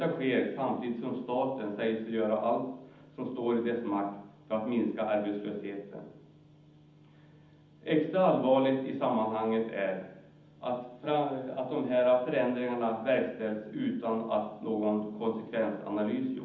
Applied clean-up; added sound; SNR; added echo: none; none; none; reverberation time 0.8 s.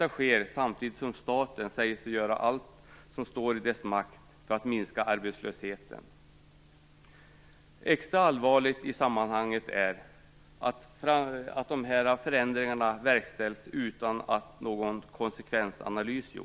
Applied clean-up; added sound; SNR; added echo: none; none; none; none.